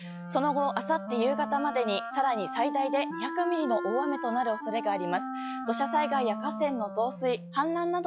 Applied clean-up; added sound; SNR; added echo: classical method log-MMSE.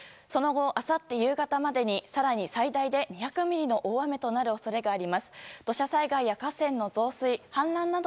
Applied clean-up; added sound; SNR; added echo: none; none; none; none.